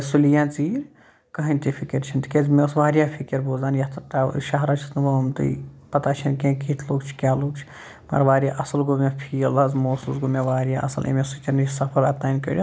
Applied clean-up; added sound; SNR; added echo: none; none; none; none.